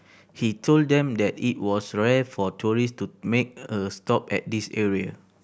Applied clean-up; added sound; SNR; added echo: none; none; none; none.